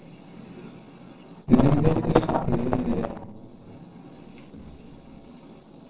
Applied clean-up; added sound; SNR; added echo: neural separator model SepFormer DNS4.